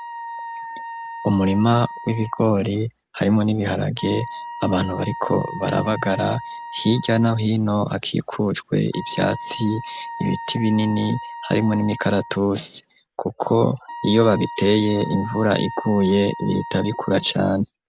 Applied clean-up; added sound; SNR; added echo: none; Wind instrument, woodwind instrument; 14 dB; none.